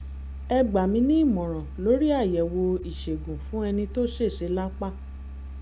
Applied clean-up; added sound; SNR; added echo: none; Engine; 10 dB; none.